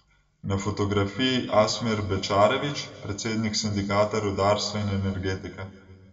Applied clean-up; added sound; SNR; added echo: none; none; none; reverberation time 1.6 s.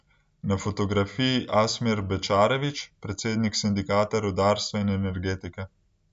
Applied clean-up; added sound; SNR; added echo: none; none; none; none.